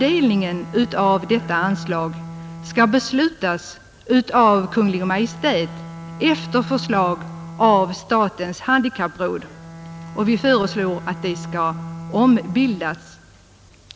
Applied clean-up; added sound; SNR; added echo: none; Bowed string instrument; 14 dB; none.